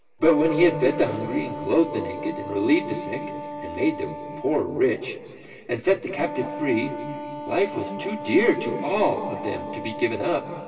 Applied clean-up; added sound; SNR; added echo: none; Wind instrument, woodwind instrument; 10 dB; reverberation time 2.4 s.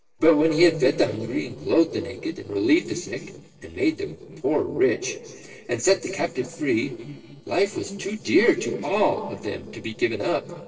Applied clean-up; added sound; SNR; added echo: neural separator model SepFormer DNS4.